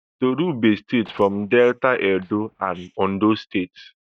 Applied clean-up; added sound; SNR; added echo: neural mask model DeepFilterNet 3.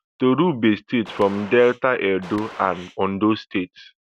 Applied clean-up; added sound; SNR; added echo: none; Gunshot, gunfire; 19 dB; none.